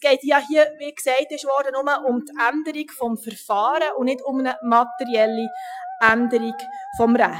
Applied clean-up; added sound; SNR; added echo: classical method Wiener filter.